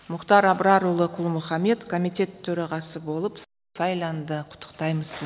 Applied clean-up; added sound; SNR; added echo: none; none; none; none.